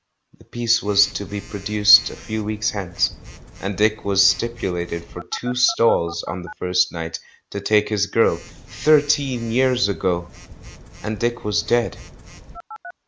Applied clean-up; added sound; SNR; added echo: none; Telephone; 17 dB; none.